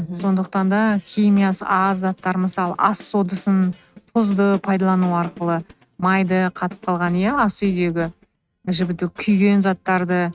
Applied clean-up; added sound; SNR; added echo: neural mask model RNNoise.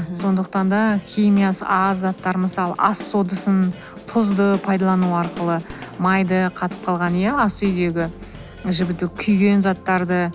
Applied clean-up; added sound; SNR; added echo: none; Drum kit; 18 dB; none.